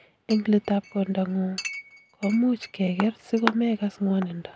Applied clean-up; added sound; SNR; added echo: none; Chink, clink; 12 dB; none.